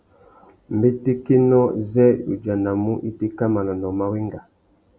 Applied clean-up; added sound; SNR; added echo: none; none; none; none.